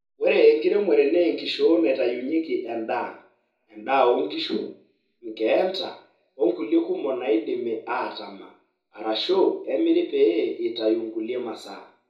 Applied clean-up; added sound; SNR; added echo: none; none; none; reverberation time 0.6 s.